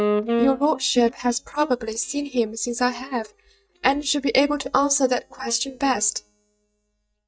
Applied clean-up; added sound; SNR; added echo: neural mask model DeepFilterNet 3.